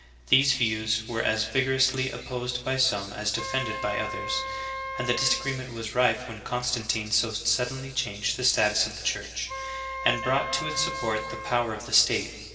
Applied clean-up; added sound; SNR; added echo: none; Wind instrument, woodwind instrument; 6 dB; reverberation time 2.2 s.